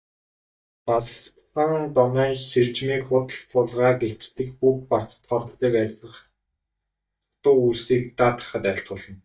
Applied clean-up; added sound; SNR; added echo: neural mask model DeepFilterNet 3.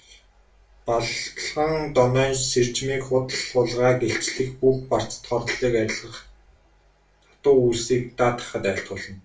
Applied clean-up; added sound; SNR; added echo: none; Whoosh, swoosh, swish; 20 dB; reverberation time 0.3 s.